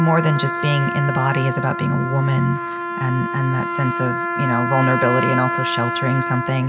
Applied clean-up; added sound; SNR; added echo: none; Trumpet; 4 dB; none.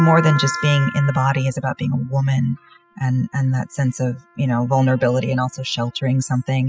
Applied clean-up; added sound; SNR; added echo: classical method spectral subtraction.